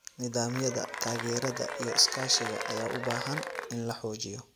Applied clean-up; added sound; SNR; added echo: none; Applause / Cheering; 6 dB; none.